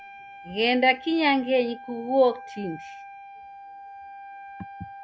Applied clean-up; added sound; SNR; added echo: none; Wind instrument, woodwind instrument; 16 dB; none.